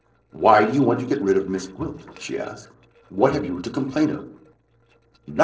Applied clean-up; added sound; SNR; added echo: neural separator model SepFormer DNS4.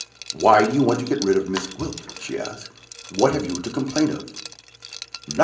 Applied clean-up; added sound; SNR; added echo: none; Liquid; 15 dB; reverberation time 0.5 s.